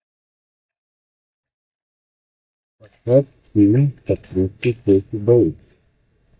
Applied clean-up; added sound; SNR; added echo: neural mask model DeepFilterNet 3.